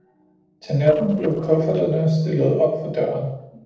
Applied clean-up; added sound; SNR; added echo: neural separator model SepFormer DNS4.